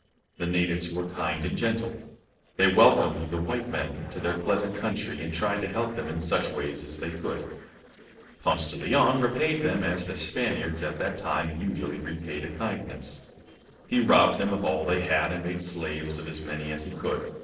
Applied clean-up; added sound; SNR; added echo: neural separator model SepFormer DNS4.